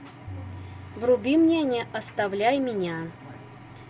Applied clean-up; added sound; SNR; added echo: none; Tabla; 19 dB; none.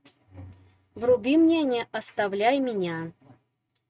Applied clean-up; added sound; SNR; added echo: neural mask model RNNoise.